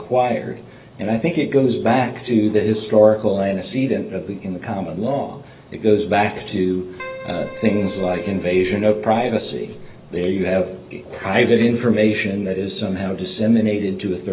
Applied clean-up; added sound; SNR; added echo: none; Keyboard (musical); 16 dB; none.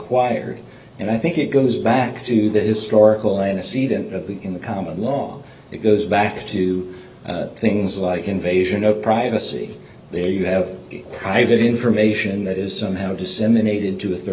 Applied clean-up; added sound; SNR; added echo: none; none; none; none.